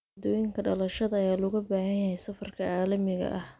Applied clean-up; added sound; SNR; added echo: none; none; none; none.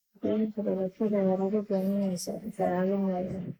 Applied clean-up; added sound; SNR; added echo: neural mask model Resemble Enhance denoiser.